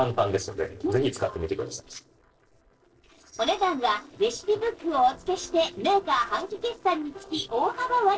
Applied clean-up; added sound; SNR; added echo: neural separator model SepFormer DNS4.